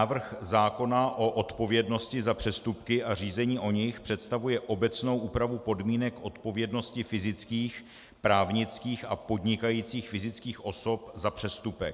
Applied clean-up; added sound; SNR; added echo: none; none; none; none.